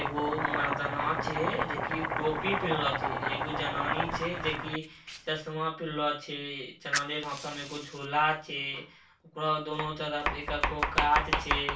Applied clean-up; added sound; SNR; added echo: none; Domestic sounds, home sounds; 1 dB; reverberation time 0.2 s.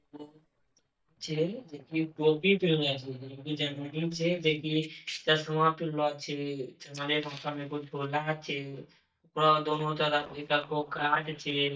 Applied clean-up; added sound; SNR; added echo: neural mask model DeepFilterNet 3.